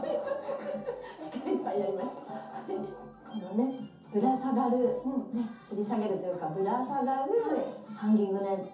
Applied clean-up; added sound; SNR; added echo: none; none; none; reverberation time 0.5 s.